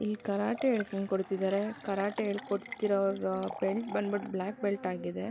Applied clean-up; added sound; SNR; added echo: none; Liquid; 15 dB; none.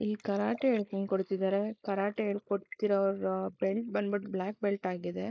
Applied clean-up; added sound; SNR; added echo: neural mask model Resemble Enhance denoiser.